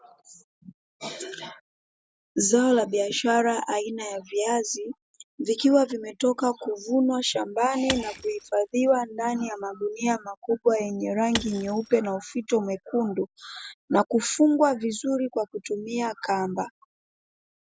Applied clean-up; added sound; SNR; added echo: none; Shatter / Crushing; 13 dB; none.